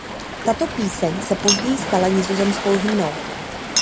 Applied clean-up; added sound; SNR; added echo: none; Waves, surf + Chink, clink; 4 dB; none.